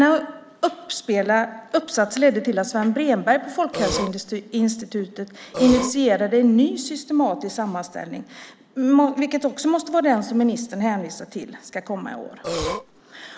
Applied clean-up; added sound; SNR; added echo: none; Burping, eructation; 5 dB; none.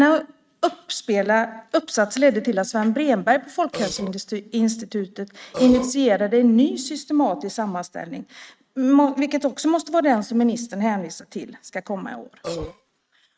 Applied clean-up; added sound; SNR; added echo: neural mask model RNNoise.